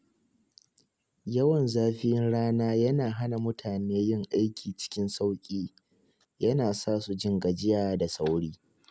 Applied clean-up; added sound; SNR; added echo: none; none; none; none.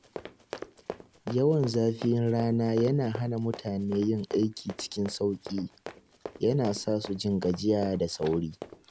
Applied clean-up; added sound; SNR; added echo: none; Run; 15 dB; none.